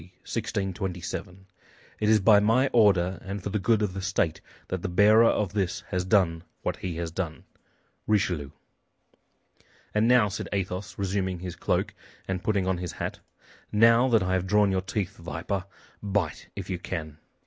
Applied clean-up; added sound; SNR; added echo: none; none; none; none.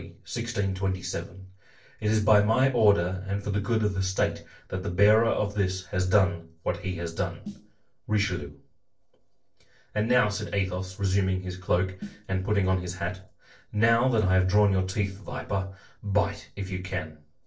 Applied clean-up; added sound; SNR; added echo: neural separator model SepFormer DNS4.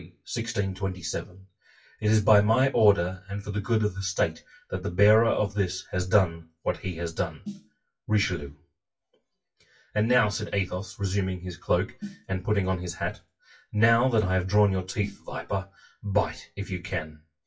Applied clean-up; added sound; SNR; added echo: classical method WPE with log-MMSE.